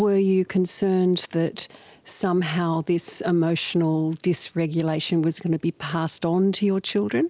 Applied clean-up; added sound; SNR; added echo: none; none; none; none.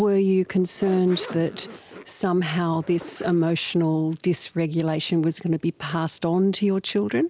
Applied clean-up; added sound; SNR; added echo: none; Zipper (clothing); 19 dB; none.